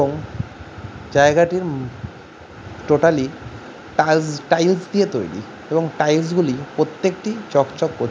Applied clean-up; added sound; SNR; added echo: none; none; none; none.